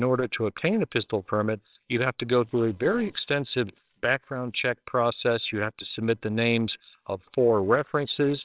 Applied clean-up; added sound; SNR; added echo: neural separator model SepFormer WHAMR!.